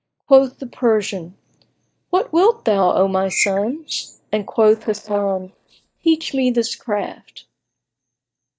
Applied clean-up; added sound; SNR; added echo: neural mask model DeepFilterNet 3.